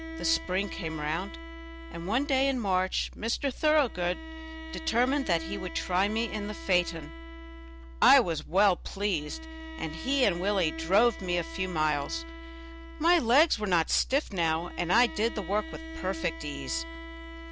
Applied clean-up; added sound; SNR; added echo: none; Bowed string instrument; 14 dB; none.